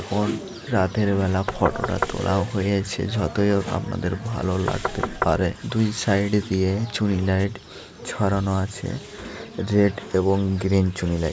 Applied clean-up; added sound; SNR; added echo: none; Knock; 7 dB; none.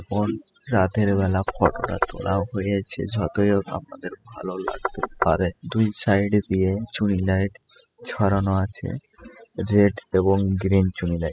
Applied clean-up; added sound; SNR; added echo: classical method spectral subtraction.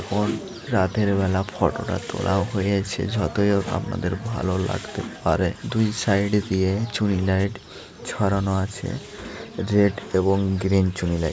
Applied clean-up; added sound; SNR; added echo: none; none; none; none.